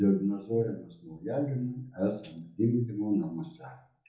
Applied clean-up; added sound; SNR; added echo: none; Tambourine; 16 dB; reverberation time 0.6 s.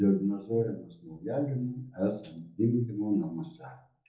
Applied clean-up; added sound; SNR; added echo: neural separator model SepFormer DNS4.